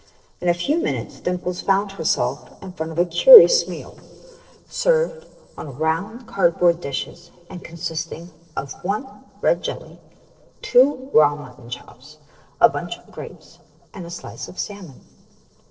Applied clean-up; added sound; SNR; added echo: neural separator model SepFormer DNS4.